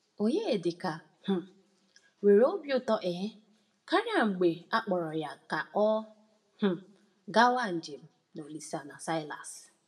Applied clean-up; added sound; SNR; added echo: none; none; none; reverberation time 0.4 s.